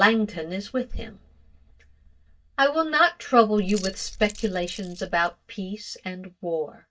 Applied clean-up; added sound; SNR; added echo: neural mask model DeepFilterNet 3.